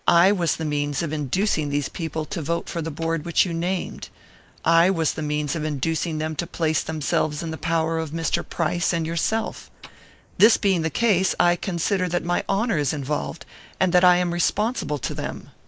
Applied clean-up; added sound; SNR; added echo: neural mask model Resemble Enhance denoiser.